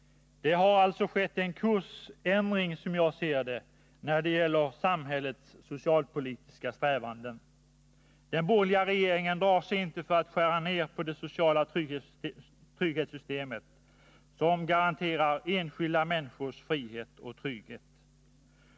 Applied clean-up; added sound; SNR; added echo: none; none; none; none.